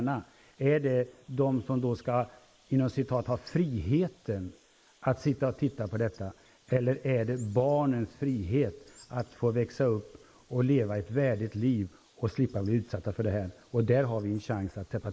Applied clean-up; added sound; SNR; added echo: neural mask model Resemble Enhance denoiser.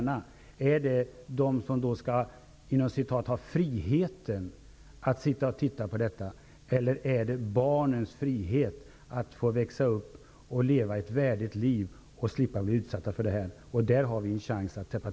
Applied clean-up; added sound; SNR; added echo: none; none; none; none.